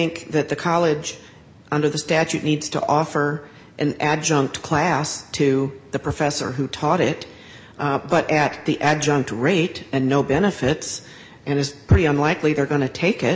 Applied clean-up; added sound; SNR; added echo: none; none; none; none.